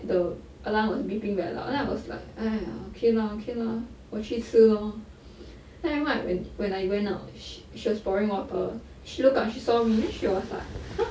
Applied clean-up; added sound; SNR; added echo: none; none; none; none.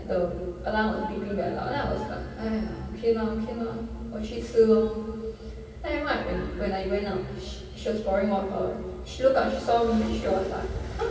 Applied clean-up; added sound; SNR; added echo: none; none; none; reverberation time 2.3 s.